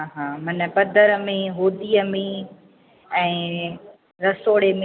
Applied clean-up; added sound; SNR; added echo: none; none; none; none.